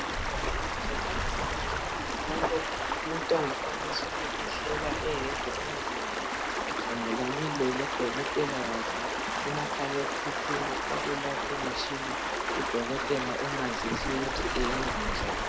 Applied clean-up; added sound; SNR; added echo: none; Stream; -4 dB; none.